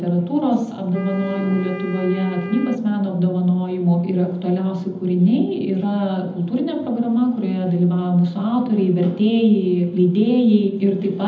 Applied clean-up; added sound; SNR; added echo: none; Wind instrument, woodwind instrument; 15 dB; reverberation time 0.8 s.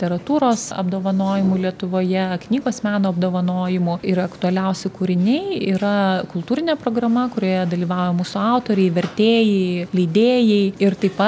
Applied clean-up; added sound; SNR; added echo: none; none; none; none.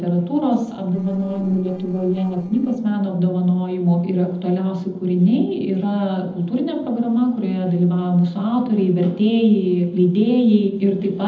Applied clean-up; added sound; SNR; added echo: neural separator model SepFormer DNS4.